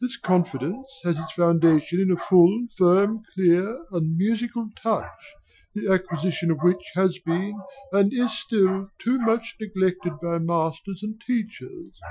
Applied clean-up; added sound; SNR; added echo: classical method Wiener filter.